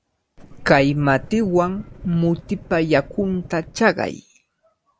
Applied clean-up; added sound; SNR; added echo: none; Engine starting / Car; 17 dB; none.